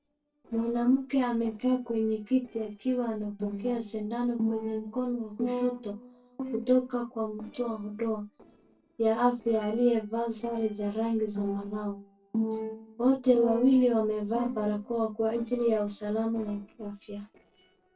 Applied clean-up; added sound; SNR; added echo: neural separator model SepFormer DNS4.